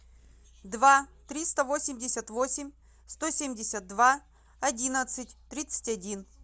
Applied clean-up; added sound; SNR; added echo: none; none; none; none.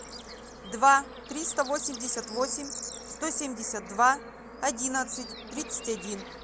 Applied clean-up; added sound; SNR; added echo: none; Bird / Insect / Frog; 12 dB; none.